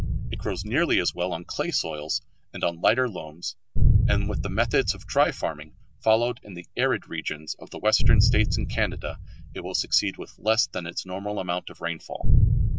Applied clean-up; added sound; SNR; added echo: none; Boom; -3 dB; none.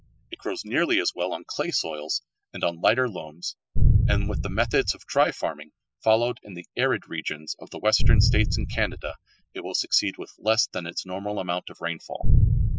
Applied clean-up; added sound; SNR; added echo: classical method spectral subtraction.